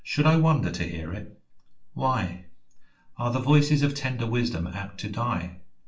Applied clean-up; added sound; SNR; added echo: none; none; none; reverberation time 0.3 s.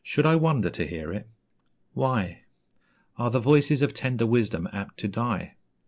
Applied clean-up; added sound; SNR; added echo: none; none; none; none.